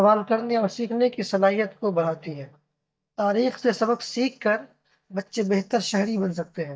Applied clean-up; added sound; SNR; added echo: neural mask model DeepFilterNet 3.